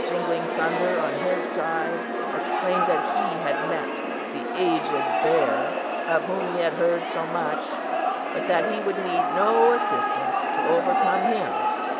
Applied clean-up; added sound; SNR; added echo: none; Cricket; -2 dB; none.